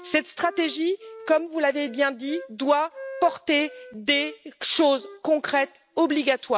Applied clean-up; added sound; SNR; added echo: none; Wind instrument, woodwind instrument; 19 dB; none.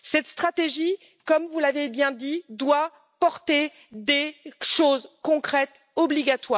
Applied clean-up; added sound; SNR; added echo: none; none; none; none.